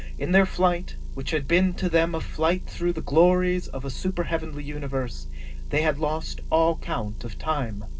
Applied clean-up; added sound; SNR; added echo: none; Motor vehicle (road) / Engine; 5 dB; reverberation time 0.2 s.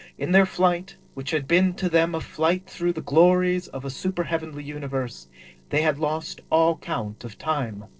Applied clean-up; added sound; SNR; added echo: neural separator model SepFormer DNS4.